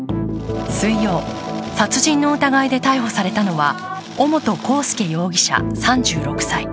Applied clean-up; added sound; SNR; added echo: none; none; none; none.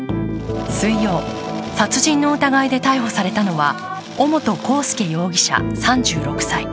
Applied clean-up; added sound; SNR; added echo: none; Bowed string instrument; 20 dB; none.